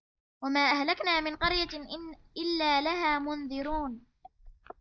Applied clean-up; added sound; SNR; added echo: neural mask model DeepFilterNet 3.